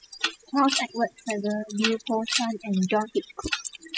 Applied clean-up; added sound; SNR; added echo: classical method spectral subtraction.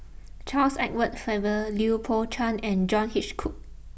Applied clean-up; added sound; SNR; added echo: none; none; none; none.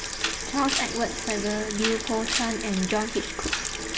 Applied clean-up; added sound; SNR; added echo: none; Camera + Sink (filling or washing) / Water tap, faucet; 2 dB; none.